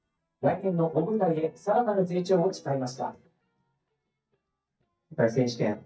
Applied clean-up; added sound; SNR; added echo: neural mask model DeepFilterNet 3.